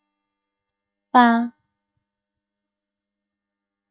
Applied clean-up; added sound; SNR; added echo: neural mask model DeepFilterNet 3.